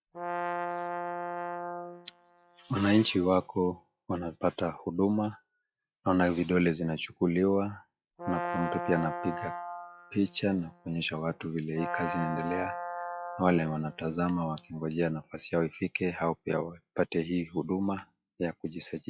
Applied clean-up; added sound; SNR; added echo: classical method log-MMSE.